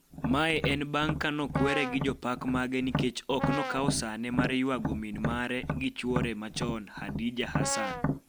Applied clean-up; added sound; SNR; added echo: none; Tap + Brass instrument; 2 dB; none.